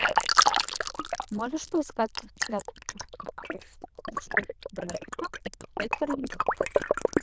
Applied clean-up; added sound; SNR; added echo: neural diffusion model UNIVERSE++.